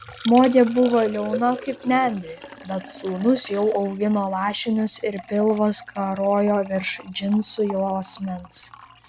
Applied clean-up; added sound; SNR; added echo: none; Liquid; 17 dB; none.